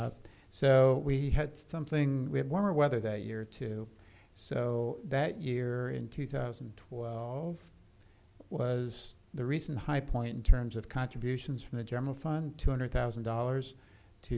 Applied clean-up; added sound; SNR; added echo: none; none; none; none.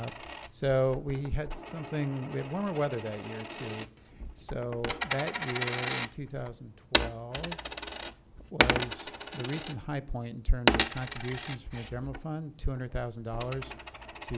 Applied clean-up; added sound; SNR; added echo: none; Coin (dropping); 1 dB; none.